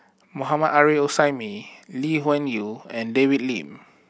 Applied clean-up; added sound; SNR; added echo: none; none; none; none.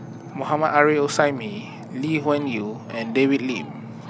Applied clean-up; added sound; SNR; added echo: none; Ocean; 13 dB; none.